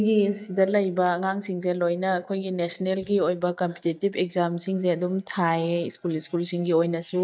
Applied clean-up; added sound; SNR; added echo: neural mask model DeepFilterNet 3.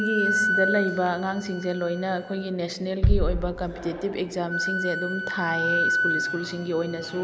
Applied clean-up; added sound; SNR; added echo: none; Wind instrument, woodwind instrument + Bass drum; 0 dB; none.